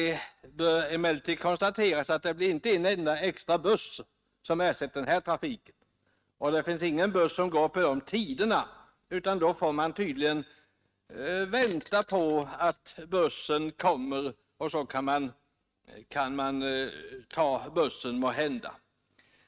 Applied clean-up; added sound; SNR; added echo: neural mask model RNNoise.